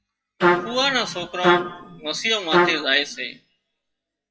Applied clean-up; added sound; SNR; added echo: classical method WPE with log-MMSE.